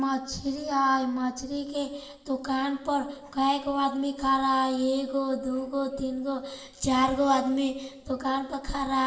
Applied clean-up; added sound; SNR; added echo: none; none; none; reverberation time 0.9 s.